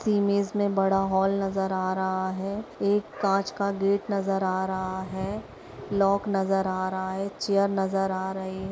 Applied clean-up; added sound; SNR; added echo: none; none; none; none.